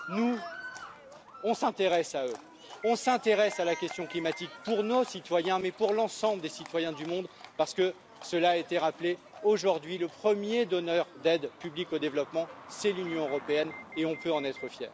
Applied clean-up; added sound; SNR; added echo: none; Livestock, farm animals, working animals + Alarm; 16 dB; none.